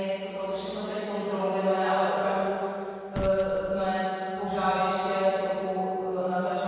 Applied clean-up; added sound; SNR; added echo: none; Gunshot, gunfire; 15 dB; reverberation time 2.2 s.